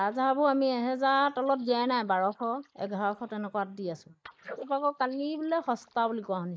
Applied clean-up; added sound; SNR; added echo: neural mask model Resemble Enhance denoiser.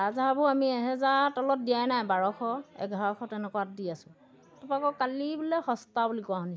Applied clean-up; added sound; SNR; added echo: none; none; none; none.